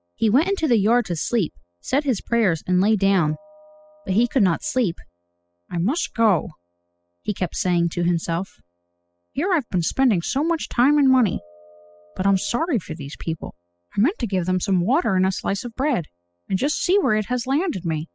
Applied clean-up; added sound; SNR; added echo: classical method spectral subtraction.